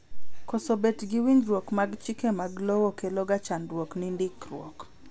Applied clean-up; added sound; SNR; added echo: none; none; none; none.